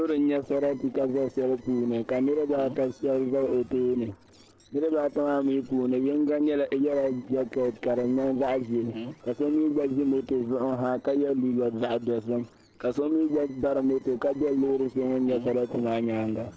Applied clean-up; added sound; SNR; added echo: neural separator model SepFormer DNS4.